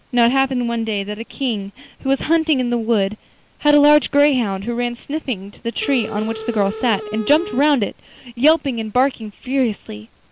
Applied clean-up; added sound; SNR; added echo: none; Telephone; 10 dB; none.